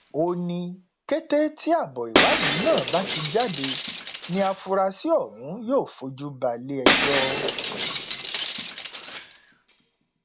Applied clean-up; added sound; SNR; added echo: none; Shatter; 1 dB; none.